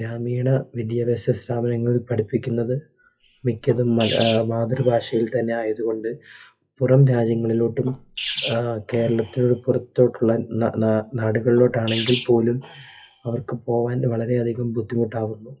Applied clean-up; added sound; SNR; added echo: classical method WPE with log-MMSE.